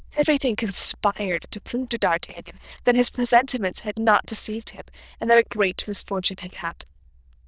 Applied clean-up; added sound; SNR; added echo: neural diffusion model UNIVERSE++.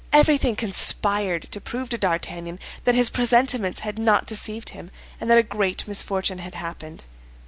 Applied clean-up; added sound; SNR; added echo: none; none; none; none.